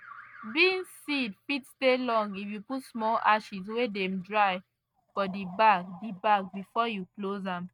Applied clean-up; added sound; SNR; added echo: neural mask model RNNoise.